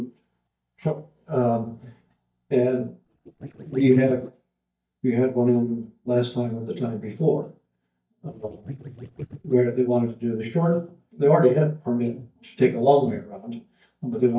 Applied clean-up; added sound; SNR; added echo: neural mask model DeepFilterNet 3.